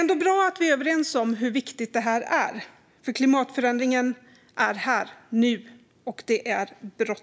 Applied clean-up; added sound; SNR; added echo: none; none; none; none.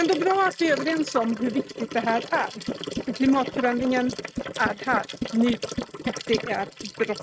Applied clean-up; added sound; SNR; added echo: neural mask model RNNoise.